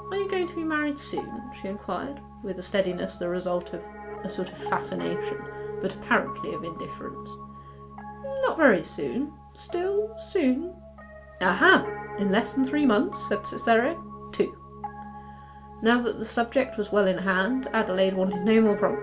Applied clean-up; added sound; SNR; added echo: none; Piano; 11 dB; none.